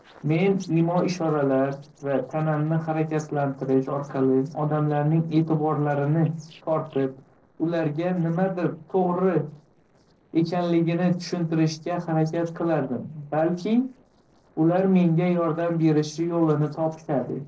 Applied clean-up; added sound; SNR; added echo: neural separator model SepFormer DNS4.